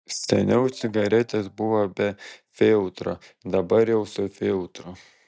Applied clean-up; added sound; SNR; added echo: neural mask model DeepFilterNet 3.